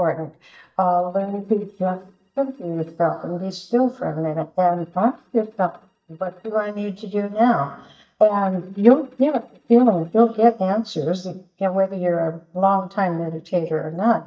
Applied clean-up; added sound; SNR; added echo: neural mask model DeepFilterNet 3.